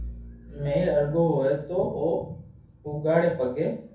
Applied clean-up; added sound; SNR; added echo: none; Bowed string instrument; 18 dB; reverberation time 0.5 s.